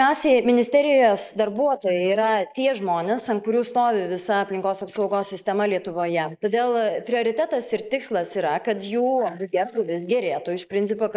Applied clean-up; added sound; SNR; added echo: neural mask model Resemble Enhance denoiser.